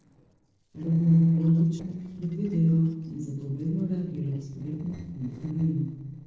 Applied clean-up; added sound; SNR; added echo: neural separator model SepFormer DNS4.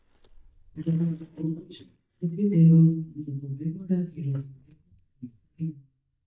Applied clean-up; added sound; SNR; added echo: neural mask model DeepFilterNet 3.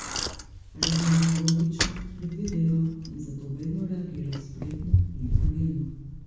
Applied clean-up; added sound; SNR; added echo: none; Bicycle; 2 dB; reverberation time 1.1 s.